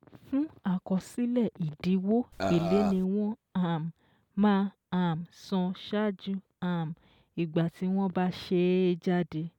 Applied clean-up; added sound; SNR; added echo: none; Burping, eructation; 3 dB; none.